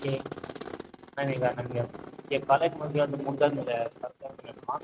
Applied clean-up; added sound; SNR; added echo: neural mask model RNNoise.